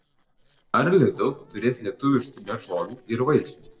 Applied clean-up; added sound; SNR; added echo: neural separator model SepFormer DNS4.